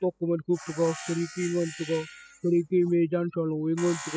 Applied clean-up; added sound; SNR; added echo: classical method spectral subtraction.